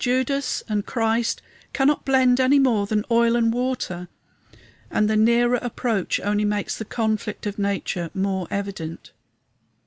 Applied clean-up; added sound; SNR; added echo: none; none; none; none.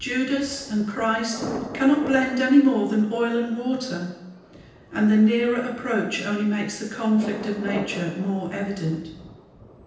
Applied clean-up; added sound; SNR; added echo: none; Thunder; 15 dB; reverberation time 0.9 s.